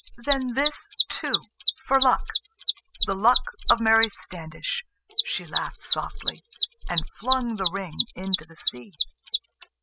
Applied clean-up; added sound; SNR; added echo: classical method spectral subtraction.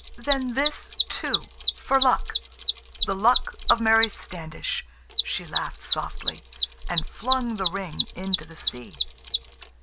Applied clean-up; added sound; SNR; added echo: none; Mechanisms; 4 dB; none.